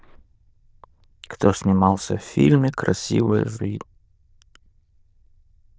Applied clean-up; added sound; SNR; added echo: neural diffusion model UNIVERSE++.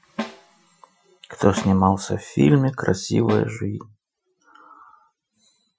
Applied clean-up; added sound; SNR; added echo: classical method Wiener filter.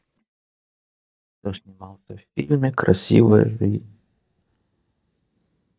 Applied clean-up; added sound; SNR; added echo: neural mask model DeepFilterNet 3.